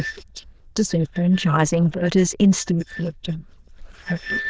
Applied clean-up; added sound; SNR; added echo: neural diffusion model UNIVERSE++.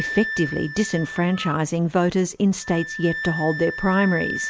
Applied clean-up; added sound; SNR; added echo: none; Wind instrument, woodwind instrument; 9 dB; none.